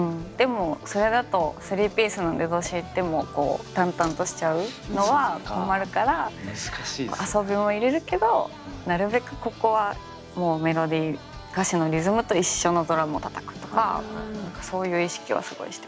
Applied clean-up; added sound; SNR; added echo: none; none; none; none.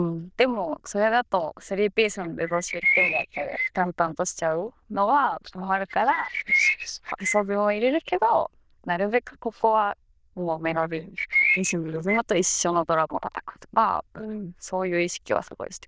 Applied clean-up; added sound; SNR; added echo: neural diffusion model UNIVERSE++.